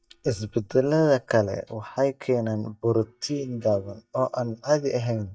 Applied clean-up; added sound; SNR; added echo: neural mask model DeepFilterNet 3.